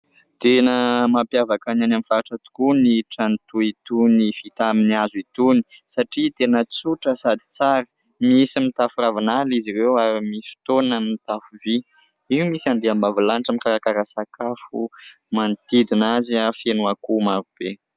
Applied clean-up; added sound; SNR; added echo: none; none; none; none.